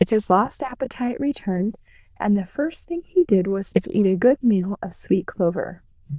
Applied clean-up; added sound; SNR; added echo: neural diffusion model UNIVERSE++.